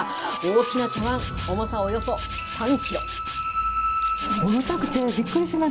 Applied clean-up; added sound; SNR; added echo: none; Rattle (instrument); 15 dB; none.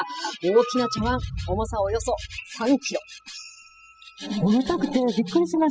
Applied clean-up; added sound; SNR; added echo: classical method spectral subtraction.